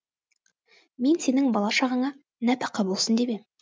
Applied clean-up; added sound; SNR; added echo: none; none; none; none.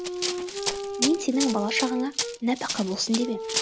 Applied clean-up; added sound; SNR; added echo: none; Wind instrument, woodwind instrument + Run; 3 dB; none.